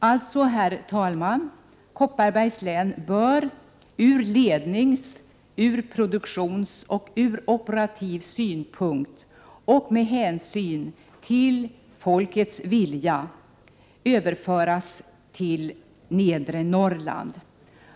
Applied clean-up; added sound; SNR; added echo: none; none; none; none.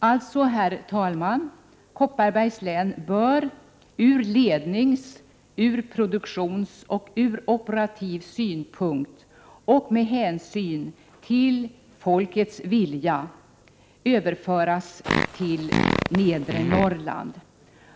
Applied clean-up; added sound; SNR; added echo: none; Fart; 1 dB; none.